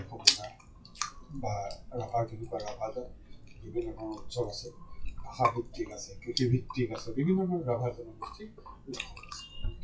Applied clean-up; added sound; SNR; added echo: classical method WPE with log-MMSE.